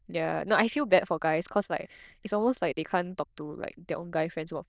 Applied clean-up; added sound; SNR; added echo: neural diffusion model UNIVERSE++.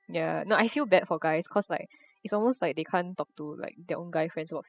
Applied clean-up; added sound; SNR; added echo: classical method spectral subtraction.